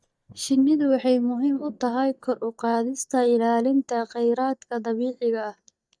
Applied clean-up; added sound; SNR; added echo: neural mask model DeepFilterNet 3.